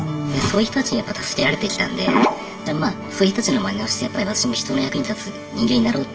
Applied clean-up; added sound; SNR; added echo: none; none; none; reverberation time 2.7 s.